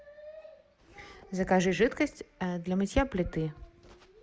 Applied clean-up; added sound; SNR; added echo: none; none; none; none.